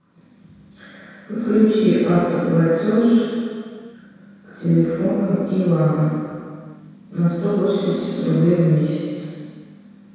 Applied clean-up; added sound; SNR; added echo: none; none; none; reverberation time 1.9 s.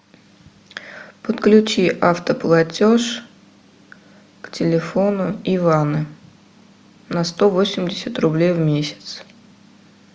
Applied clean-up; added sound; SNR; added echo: none; none; none; none.